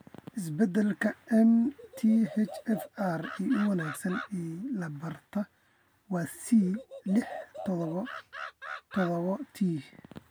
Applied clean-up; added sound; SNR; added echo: none; Animal; 16 dB; none.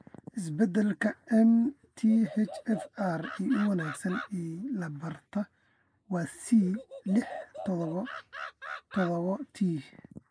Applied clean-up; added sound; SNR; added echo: neural mask model Resemble Enhance denoiser.